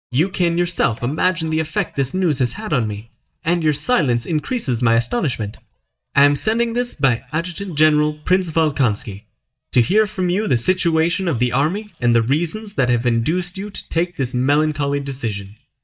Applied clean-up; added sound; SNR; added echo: neural mask model DeepFilterNet 3.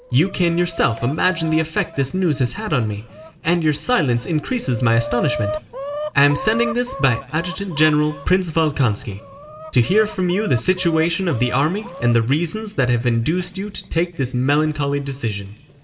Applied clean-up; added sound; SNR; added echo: none; Chicken, rooster; 14 dB; reverberation time 1.5 s.